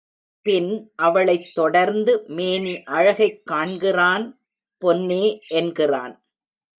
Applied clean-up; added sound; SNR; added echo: neural mask model DeepFilterNet 3.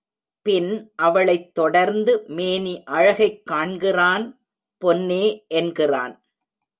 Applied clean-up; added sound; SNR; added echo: none; none; none; none.